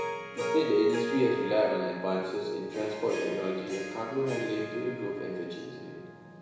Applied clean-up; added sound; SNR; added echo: none; Harp; 7 dB; reverberation time 1.0 s.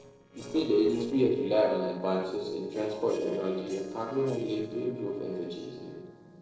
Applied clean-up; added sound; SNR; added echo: neural separator model SepFormer DNS4.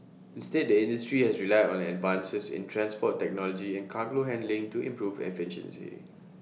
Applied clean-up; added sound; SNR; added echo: none; none; none; none.